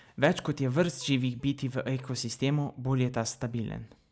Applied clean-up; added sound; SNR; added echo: none; none; none; none.